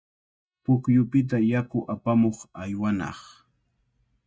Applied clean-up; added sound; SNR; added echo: neural mask model DeepFilterNet 3.